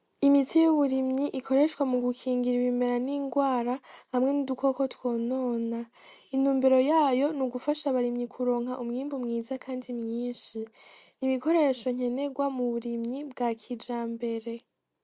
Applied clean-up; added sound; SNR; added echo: none; none; none; none.